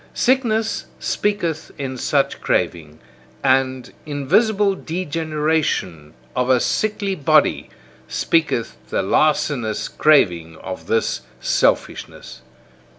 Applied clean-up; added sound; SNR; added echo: none; none; none; none.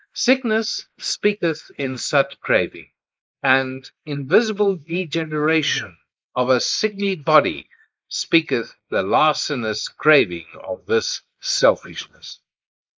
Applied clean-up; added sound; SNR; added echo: neural mask model Resemble Enhance denoiser.